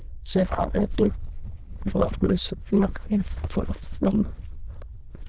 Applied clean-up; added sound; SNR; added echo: neural diffusion model UNIVERSE++.